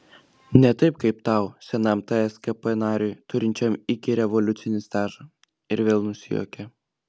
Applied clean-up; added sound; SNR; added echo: none; none; none; none.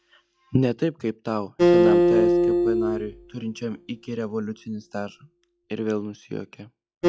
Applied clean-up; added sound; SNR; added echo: classical method log-MMSE.